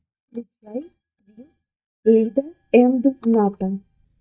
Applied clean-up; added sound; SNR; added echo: neural mask model DeepFilterNet 3.